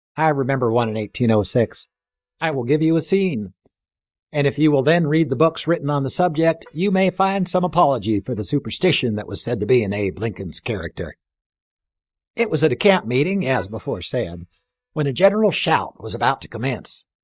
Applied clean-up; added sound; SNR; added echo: neural mask model DeepFilterNet 3.